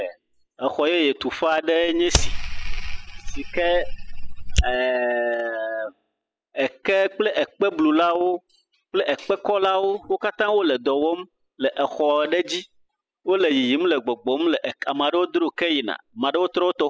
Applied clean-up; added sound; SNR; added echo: classical method spectral subtraction.